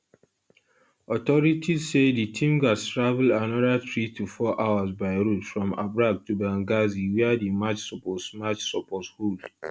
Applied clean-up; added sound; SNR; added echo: none; none; none; none.